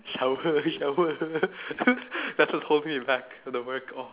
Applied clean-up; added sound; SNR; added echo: none; none; none; none.